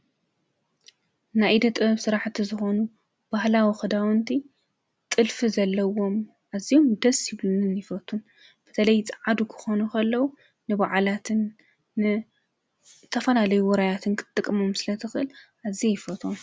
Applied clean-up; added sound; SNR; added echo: none; none; none; none.